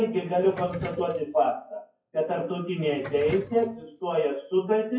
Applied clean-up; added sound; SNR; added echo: classical method WPE with log-MMSE.